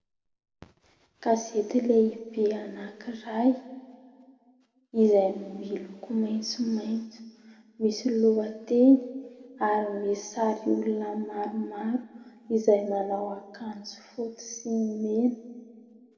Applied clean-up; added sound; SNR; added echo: none; none; none; reverberation time 1.7 s.